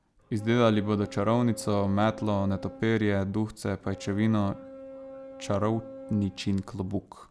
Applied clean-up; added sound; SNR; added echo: none; Boat, Water vehicle; 17 dB; none.